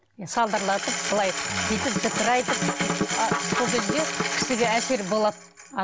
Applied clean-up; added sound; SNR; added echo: none; none; none; none.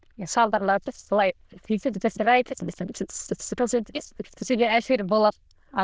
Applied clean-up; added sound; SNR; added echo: neural diffusion model UNIVERSE++.